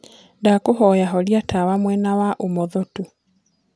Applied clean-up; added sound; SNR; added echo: none; none; none; none.